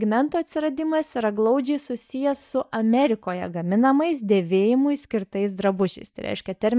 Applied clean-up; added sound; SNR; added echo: neural mask model DeepFilterNet 3.